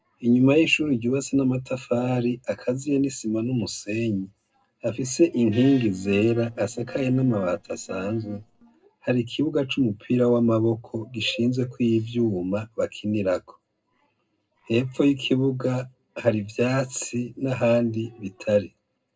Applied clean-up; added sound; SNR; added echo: neural separator model SepFormer DNS4.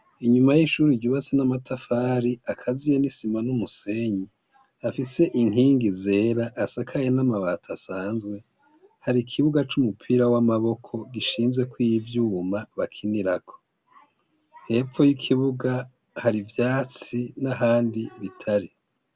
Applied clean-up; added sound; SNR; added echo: none; none; none; none.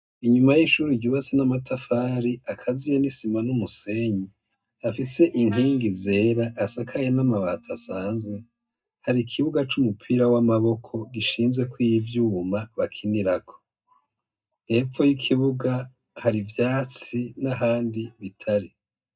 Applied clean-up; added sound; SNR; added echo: neural mask model DeepFilterNet 3.